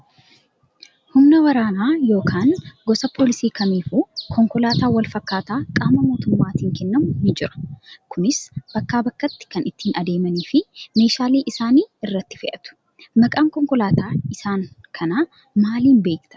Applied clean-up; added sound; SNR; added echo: none; none; none; none.